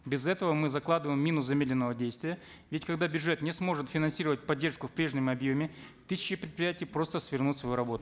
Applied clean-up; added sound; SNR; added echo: none; none; none; none.